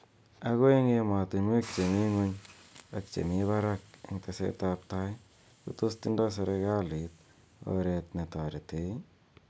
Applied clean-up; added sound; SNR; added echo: none; Hiss; 19 dB; none.